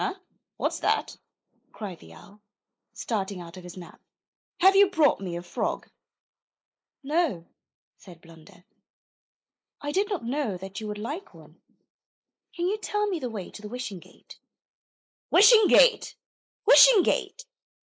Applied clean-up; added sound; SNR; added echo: neural mask model Resemble Enhance denoiser.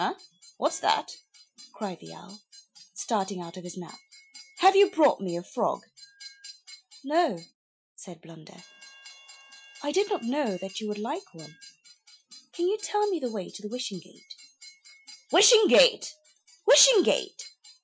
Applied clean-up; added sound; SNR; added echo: classical method Wiener filter.